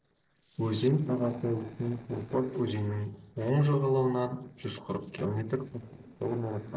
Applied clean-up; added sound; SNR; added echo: neural separator model SepFormer DNS4.